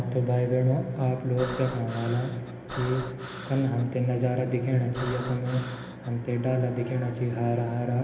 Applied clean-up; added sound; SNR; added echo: none; Breathing; 13 dB; reverberation time 1.1 s.